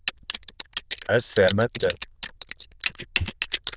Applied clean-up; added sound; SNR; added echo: neural diffusion model UNIVERSE++.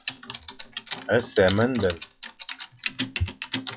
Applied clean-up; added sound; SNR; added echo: classical method log-MMSE.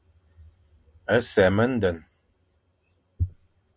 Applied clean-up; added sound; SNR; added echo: none; none; none; none.